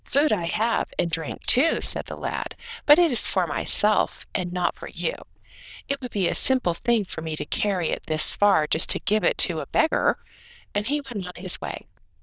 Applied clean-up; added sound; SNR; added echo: neural diffusion model UNIVERSE++.